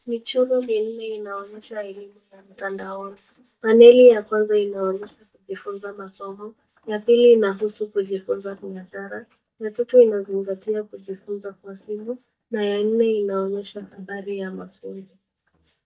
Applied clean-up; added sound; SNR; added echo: neural mask model DeepFilterNet 3.